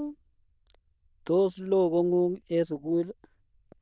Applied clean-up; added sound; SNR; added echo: neural diffusion model UNIVERSE++.